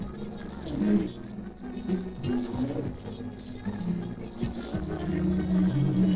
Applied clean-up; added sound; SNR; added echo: neural separator model SepFormer DNS4.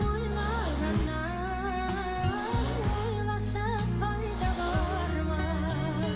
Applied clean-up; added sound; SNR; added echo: none; Hiss; 12 dB; reverberation time 2.0 s.